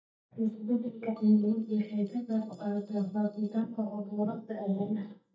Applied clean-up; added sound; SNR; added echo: neural mask model DeepFilterNet 3.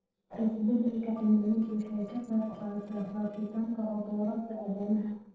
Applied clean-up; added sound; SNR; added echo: neural separator model SepFormer DNS4.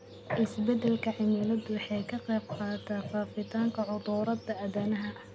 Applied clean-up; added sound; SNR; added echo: none; none; none; none.